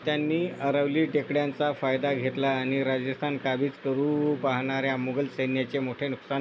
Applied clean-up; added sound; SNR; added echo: none; Electric guitar / Strum; 17 dB; none.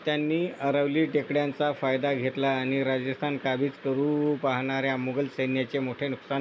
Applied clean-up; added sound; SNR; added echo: none; none; none; none.